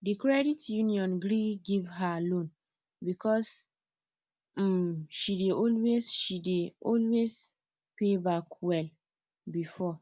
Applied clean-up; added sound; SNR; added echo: none; none; none; none.